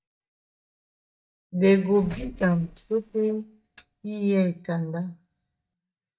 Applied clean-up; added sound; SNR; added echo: neural mask model DeepFilterNet 3.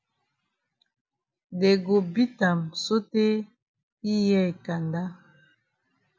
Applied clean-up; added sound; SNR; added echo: none; none; none; none.